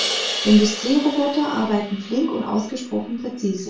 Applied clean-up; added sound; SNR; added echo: none; Crash cymbal; 9 dB; reverberation time 0.3 s.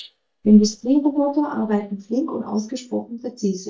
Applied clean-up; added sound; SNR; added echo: neural mask model DeepFilterNet 3.